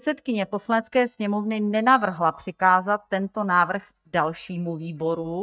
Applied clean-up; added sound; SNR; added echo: neural mask model DeepFilterNet 3.